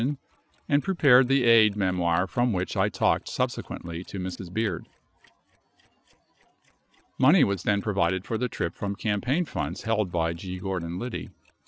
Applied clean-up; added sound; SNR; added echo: neural separator model SepFormer DNS4.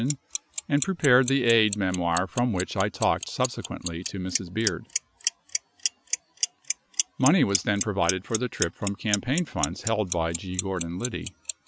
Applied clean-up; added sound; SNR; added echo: none; Clock; 7 dB; none.